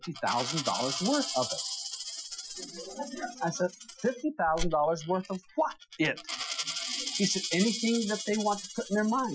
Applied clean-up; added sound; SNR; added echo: classical method Wiener filter.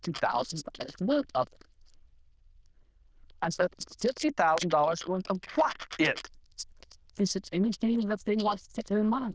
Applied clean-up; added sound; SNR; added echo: neural diffusion model UNIVERSE++.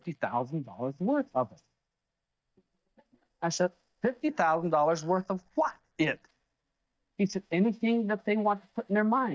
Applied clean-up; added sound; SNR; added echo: neural mask model DeepFilterNet 3.